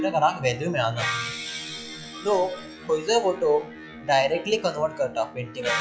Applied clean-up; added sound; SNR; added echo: classical method log-MMSE.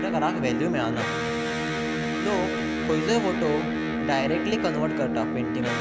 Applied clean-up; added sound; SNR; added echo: none; Electric guitar; -1 dB; none.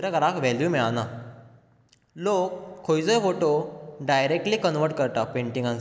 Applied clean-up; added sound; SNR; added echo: none; none; none; none.